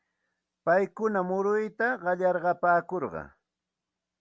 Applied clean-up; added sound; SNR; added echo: none; none; none; none.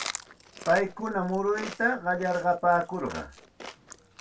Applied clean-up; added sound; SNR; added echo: none; Chewing, mastication; 14 dB; reverberation time 0.1 s.